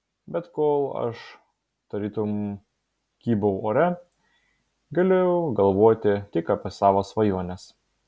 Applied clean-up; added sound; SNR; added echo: none; none; none; none.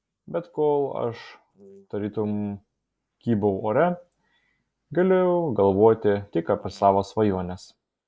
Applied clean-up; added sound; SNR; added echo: neural mask model Resemble Enhance denoiser.